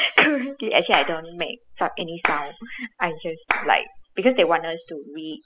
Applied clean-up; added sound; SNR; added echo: classical method spectral subtraction.